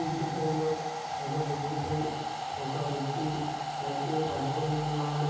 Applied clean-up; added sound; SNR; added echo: none; Domestic sounds, home sounds; 2 dB; reverberation time 1.3 s.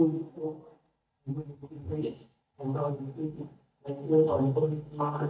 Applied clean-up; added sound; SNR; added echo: neural mask model DeepFilterNet 3.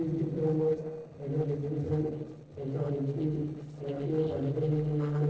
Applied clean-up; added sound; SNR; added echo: neural separator model SepFormer DNS4.